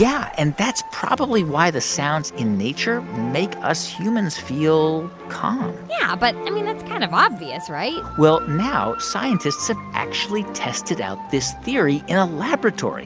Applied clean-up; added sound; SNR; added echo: none; none; none; none.